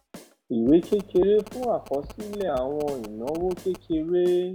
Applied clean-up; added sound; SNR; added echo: none; Drum kit + Telephone; 19 dB; none.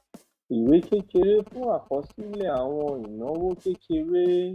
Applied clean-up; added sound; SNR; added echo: neural mask model RNNoise.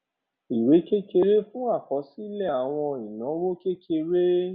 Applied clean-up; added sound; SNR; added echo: none; none; none; none.